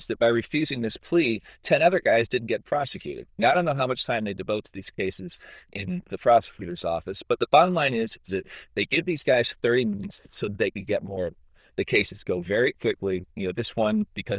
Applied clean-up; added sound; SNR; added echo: neural diffusion model UNIVERSE++.